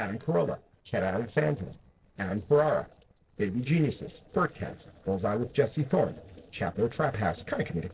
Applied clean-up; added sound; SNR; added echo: neural separator model SepFormer DNS4.